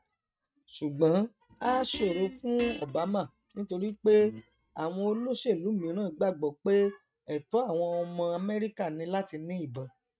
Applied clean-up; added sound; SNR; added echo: neural mask model RNNoise.